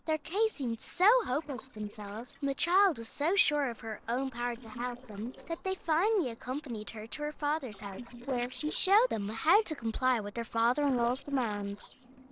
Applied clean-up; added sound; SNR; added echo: neural separator model SepFormer DNS4.